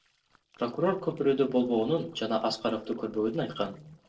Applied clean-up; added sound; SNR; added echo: neural separator model SepFormer DNS4.